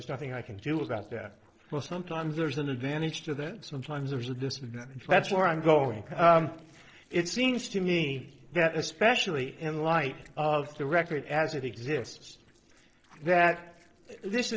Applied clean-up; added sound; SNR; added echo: neural separator model SepFormer DNS4.